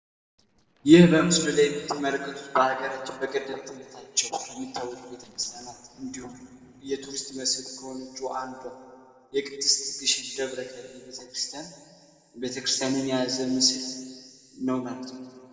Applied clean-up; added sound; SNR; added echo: neural separator model SepFormer DNS4.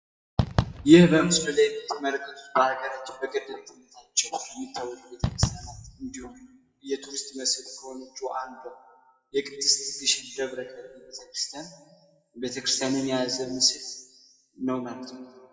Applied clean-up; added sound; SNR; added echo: classical method WPE with log-MMSE.